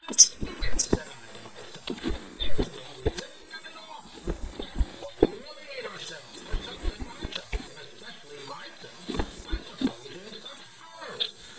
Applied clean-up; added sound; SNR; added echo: neural mask model DeepFilterNet 3.